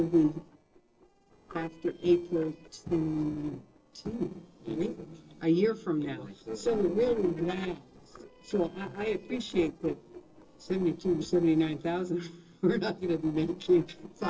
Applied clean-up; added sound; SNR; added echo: neural separator model SepFormer DNS4.